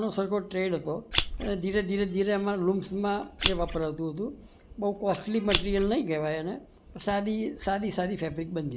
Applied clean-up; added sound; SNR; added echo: none; Scissors; 1 dB; none.